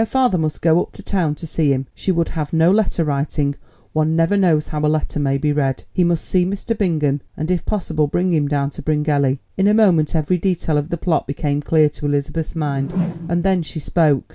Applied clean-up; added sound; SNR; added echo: none; Whoosh, swoosh, swish; 8 dB; none.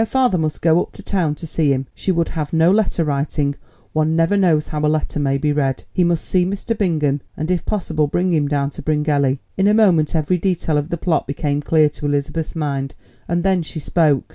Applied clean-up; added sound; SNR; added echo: none; none; none; none.